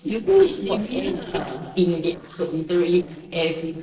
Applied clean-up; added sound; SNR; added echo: neural separator model SepFormer DNS4.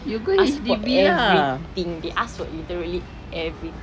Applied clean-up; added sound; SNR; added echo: none; none; none; none.